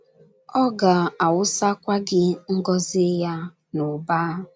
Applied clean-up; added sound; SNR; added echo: none; none; none; none.